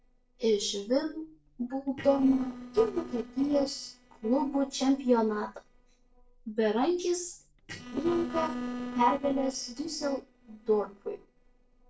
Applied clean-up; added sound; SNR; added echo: neural separator model SepFormer DNS4.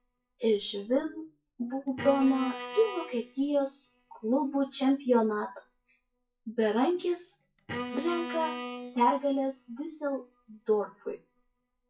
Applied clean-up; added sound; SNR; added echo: classical method WPE with log-MMSE.